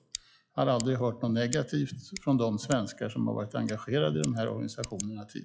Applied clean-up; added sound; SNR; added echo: classical method log-MMSE.